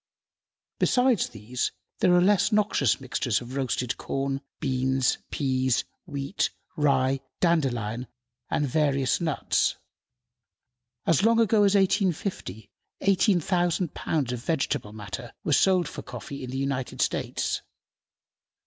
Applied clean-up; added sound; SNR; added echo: none; none; none; none.